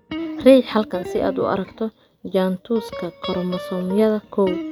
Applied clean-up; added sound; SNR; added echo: none; Guitar; 12 dB; none.